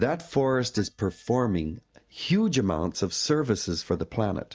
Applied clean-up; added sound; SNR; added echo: neural mask model DeepFilterNet 3.